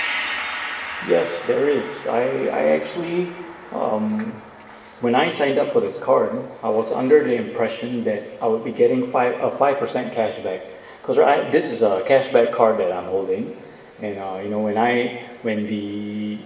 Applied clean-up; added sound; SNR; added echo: none; Gong; 16 dB; reverberation time 2.2 s.